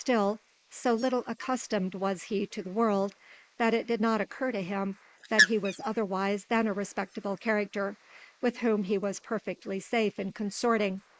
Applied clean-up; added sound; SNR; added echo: neural mask model Resemble Enhance denoiser.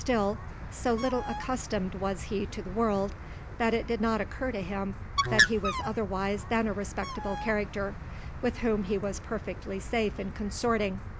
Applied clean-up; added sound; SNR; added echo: none; Bird; 5 dB; none.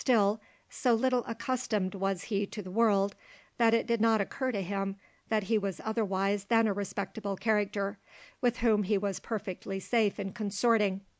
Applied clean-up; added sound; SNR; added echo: none; none; none; none.